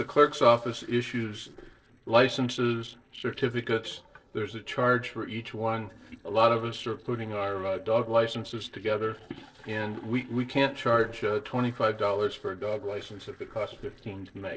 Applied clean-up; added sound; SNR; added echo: neural separator model SepFormer DNS4.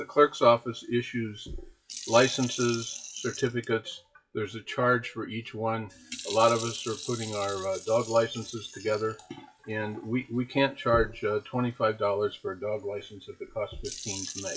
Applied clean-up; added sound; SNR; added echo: classical method WPE with log-MMSE.